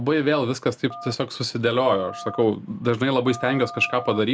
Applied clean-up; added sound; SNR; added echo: none; Telephone; 16 dB; none.